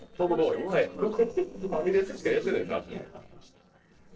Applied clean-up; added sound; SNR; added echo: neural separator model SepFormer DNS4.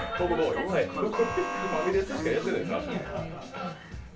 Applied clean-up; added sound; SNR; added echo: none; Sliding door / Train; 10 dB; reverberation time 0.2 s.